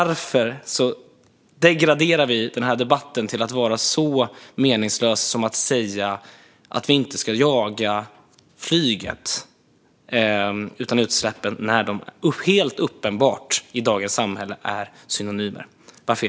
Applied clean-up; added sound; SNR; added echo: none; none; none; none.